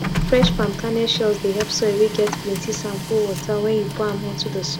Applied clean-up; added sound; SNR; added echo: none; Printer; 4 dB; none.